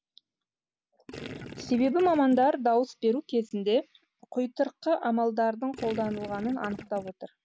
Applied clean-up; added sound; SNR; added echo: none; Gurgling; 14 dB; none.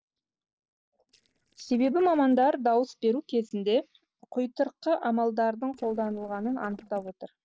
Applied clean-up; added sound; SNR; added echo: neural separator model SepFormer DNS4.